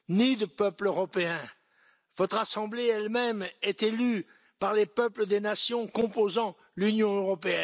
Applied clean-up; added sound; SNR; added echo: none; none; none; none.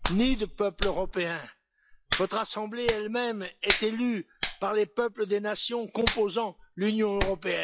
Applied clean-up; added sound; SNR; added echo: classical method log-MMSE.